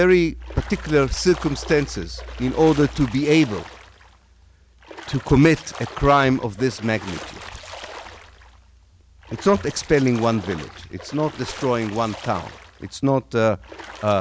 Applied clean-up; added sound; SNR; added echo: none; Splash, splatter; 17 dB; none.